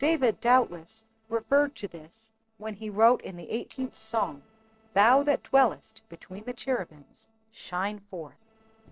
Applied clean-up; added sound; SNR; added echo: neural separator model SepFormer DNS4.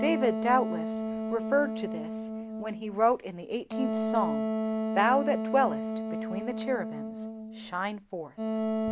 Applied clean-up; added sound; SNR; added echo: none; Wind instrument, woodwind instrument; 2 dB; none.